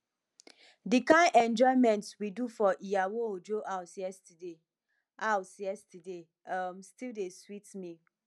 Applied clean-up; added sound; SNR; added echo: none; none; none; none.